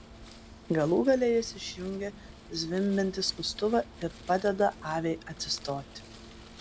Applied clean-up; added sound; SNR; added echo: none; Wind; 18 dB; none.